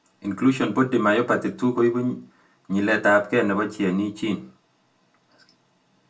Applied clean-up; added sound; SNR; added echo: none; none; none; reverberation time 0.2 s.